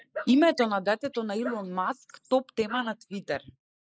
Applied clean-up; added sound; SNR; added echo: neural mask model Resemble Enhance denoiser.